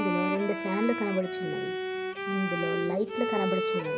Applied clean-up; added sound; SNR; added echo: none; Bowed string instrument; 1 dB; none.